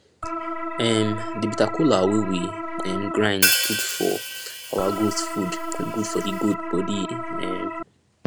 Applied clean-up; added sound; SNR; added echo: none; Crash cymbal / Hi-hat + Organ; 2 dB; none.